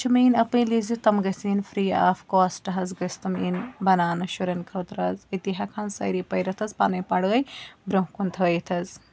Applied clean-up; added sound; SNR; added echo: none; none; none; none.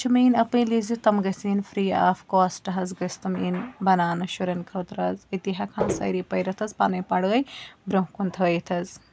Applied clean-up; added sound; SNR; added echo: none; Walk, footsteps; 2 dB; none.